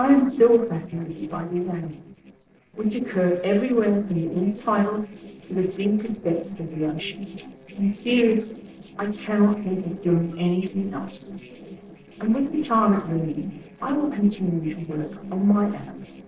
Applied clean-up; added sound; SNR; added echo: neural separator model SepFormer DNS4.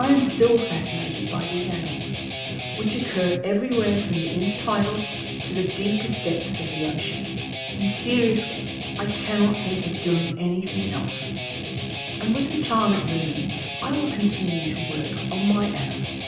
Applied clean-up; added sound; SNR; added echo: none; Guitar; 3 dB; reverberation time 0.7 s.